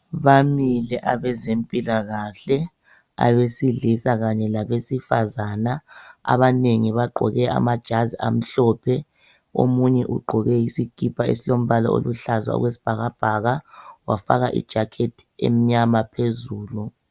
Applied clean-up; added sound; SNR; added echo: none; none; none; none.